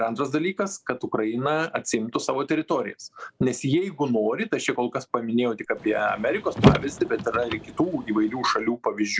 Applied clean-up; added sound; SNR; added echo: none; Car; 1 dB; none.